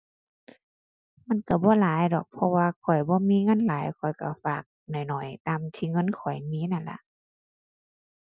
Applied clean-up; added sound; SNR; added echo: none; none; none; none.